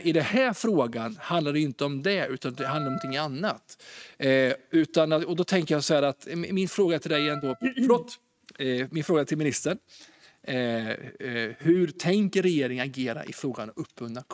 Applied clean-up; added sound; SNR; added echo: neural mask model RNNoise.